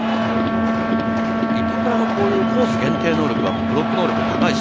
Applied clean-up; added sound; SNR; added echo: none; Wind instrument, woodwind instrument; 0 dB; none.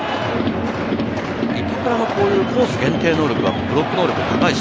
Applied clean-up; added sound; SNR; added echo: none; none; none; none.